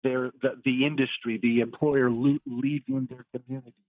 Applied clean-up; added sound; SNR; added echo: neural mask model DeepFilterNet 3.